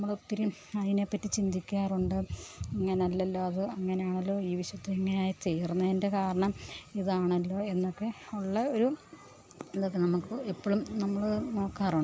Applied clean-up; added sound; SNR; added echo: none; none; none; none.